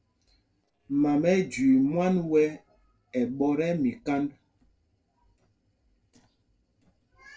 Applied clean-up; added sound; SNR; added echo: neural separator model SepFormer DNS4.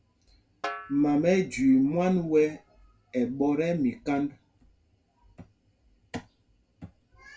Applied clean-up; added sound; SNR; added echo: none; Snare drum; 14 dB; reverberation time 0.2 s.